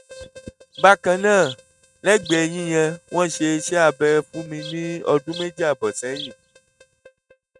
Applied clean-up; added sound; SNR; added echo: neural mask model RNNoise.